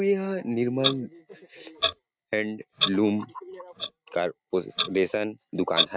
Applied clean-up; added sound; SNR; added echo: neural mask model RNNoise.